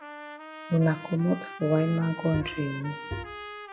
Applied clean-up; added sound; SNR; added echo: none; Bowed string instrument + Trumpet; 11 dB; none.